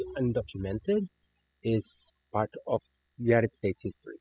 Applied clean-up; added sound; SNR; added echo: classical method spectral subtraction.